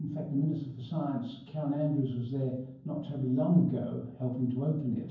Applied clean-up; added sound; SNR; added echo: none; none; none; reverberation time 0.9 s.